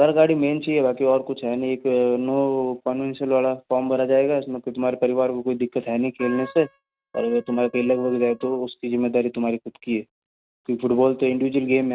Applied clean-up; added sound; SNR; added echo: neural mask model RNNoise.